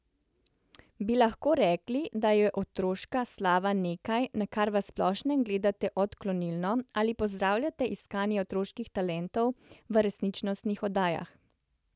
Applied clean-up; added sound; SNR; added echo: none; none; none; none.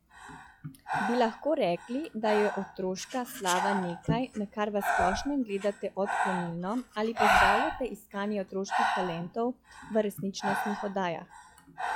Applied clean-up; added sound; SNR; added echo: classical method log-MMSE.